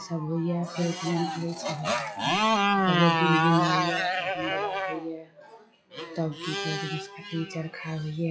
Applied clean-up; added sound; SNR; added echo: classical method log-MMSE.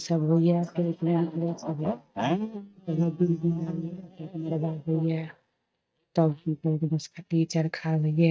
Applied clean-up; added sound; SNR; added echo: neural mask model DeepFilterNet 3.